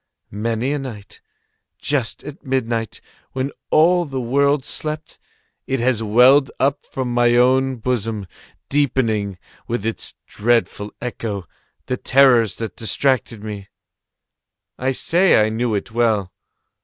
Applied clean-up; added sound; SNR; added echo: none; none; none; none.